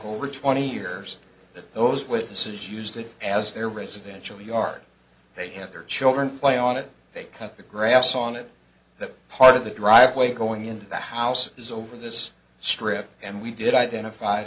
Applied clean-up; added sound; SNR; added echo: none; none; none; none.